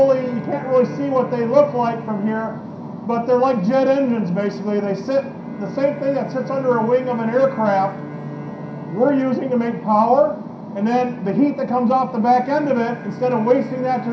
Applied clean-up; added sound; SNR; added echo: none; Bowed string instrument; 17 dB; reverberation time 0.5 s.